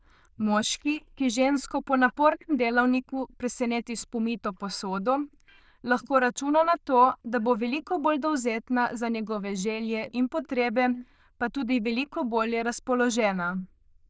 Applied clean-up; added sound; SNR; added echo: neural diffusion model UNIVERSE++.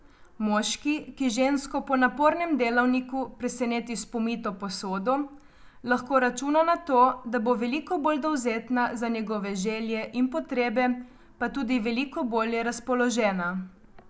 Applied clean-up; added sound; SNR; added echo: none; none; none; none.